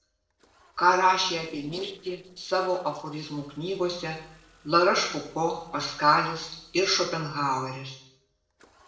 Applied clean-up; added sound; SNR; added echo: neural separator model SepFormer DNS4.